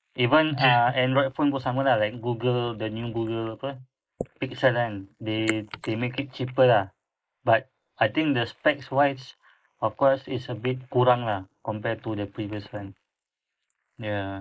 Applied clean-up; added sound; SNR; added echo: neural mask model Resemble Enhance denoiser.